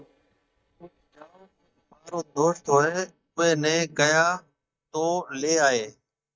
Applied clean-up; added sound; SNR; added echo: neural mask model DeepFilterNet 3.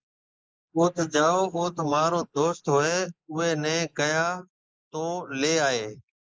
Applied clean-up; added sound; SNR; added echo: neural mask model Resemble Enhance denoiser.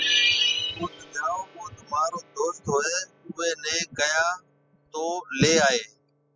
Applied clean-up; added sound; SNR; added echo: classical method spectral subtraction.